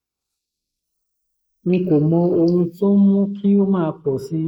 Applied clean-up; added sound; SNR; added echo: neural mask model Resemble Enhance denoiser.